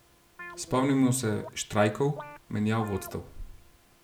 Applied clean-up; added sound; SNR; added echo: none; Guitar; 18 dB; none.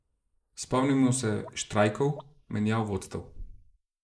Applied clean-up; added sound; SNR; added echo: neural mask model Resemble Enhance denoiser.